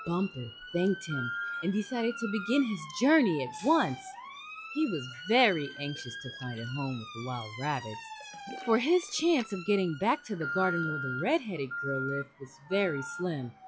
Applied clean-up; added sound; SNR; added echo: classical method log-MMSE.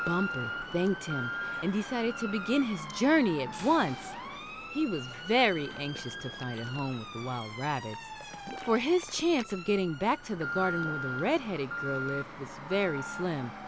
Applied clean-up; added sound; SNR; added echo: none; Alarm + Motor vehicle (road) / Siren; 8 dB; none.